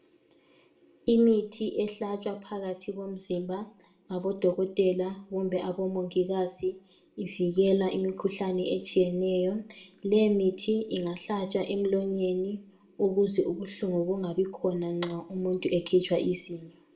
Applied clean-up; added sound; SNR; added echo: none; none; none; reverberation time 0.3 s.